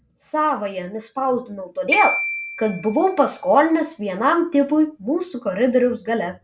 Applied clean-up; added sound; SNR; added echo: none; Glockenspiel; 8 dB; none.